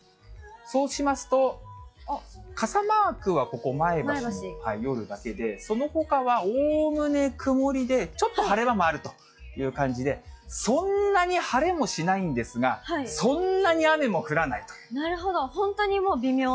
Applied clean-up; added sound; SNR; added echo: classical method log-MMSE.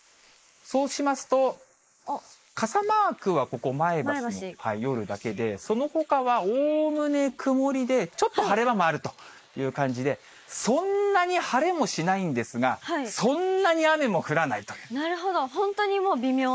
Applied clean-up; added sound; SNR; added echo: neural mask model Resemble Enhance denoiser.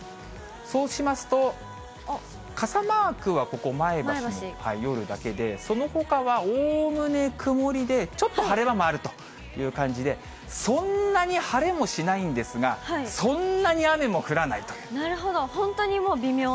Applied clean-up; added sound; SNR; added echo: none; none; none; none.